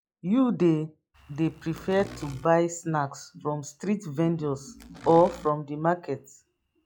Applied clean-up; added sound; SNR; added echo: classical method log-MMSE.